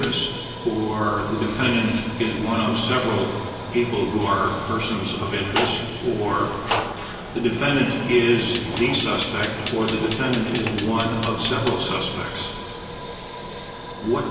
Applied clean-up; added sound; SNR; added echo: none; Fire; 8 dB; reverberation time 2.5 s.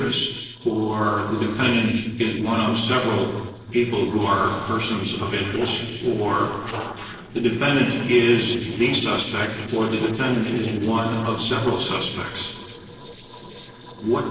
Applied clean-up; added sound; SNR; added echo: neural separator model SepFormer DNS4.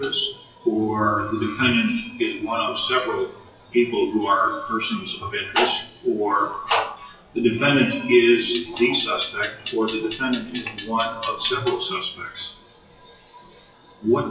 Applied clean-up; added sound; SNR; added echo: classical method WPE with log-MMSE.